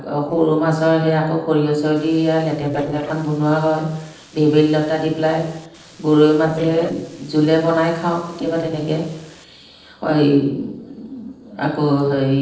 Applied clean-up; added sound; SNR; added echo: neural separator model SepFormer DNS4.